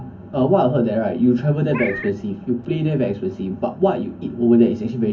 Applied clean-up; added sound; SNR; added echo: none; Meow; 13 dB; reverberation time 0.3 s.